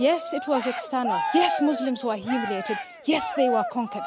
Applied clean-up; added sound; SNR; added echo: none; Cheering; 4 dB; none.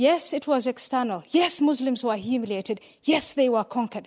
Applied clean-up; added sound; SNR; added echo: none; none; none; none.